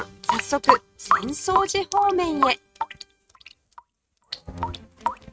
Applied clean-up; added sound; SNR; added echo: neural mask model RNNoise.